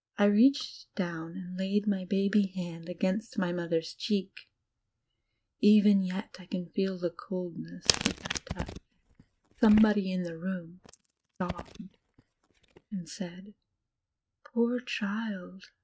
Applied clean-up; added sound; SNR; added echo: neural mask model RNNoise.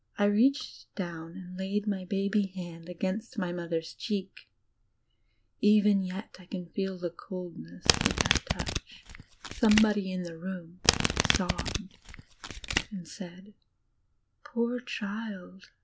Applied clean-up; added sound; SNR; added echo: none; Domestic sounds, home sounds; -1 dB; none.